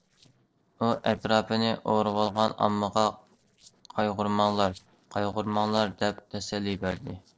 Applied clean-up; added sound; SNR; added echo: neural separator model SepFormer DNS4.